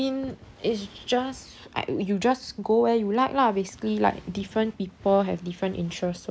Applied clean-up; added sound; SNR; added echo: none; none; none; none.